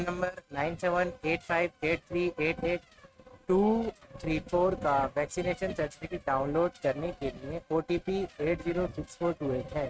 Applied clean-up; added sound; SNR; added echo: neural mask model RNNoise.